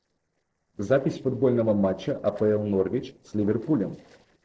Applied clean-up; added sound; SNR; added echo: neural separator model SepFormer DNS4.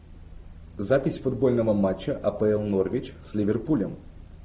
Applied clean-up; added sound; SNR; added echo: none; none; none; none.